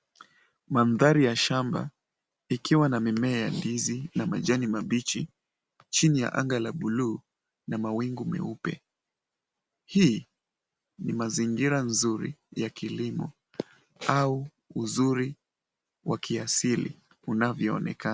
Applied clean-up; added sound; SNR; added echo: none; none; none; none.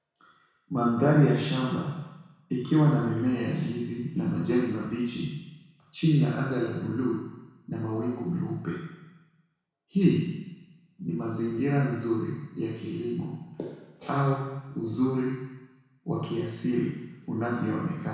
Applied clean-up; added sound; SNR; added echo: none; none; none; reverberation time 1.1 s.